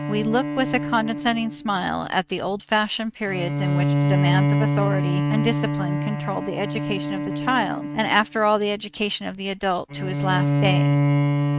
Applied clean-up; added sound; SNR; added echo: neural mask model RNNoise.